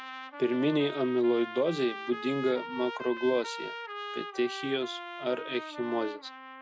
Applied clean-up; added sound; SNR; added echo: none; Trumpet; 10 dB; none.